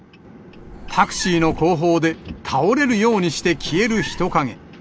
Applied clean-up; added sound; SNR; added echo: none; Meow; 14 dB; none.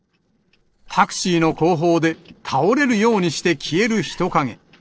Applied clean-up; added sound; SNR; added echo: neural separator model SepFormer DNS4.